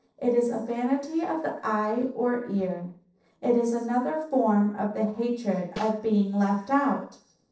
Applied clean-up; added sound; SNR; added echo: neural separator model SepFormer DNS4.